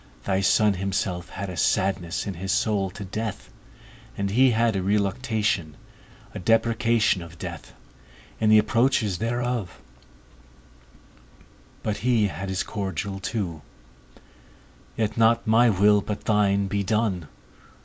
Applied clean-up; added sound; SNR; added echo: none; none; none; none.